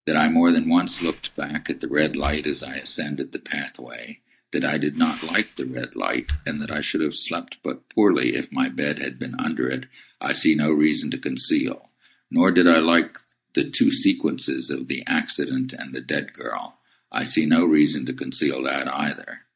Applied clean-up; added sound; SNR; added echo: neural mask model DeepFilterNet 3.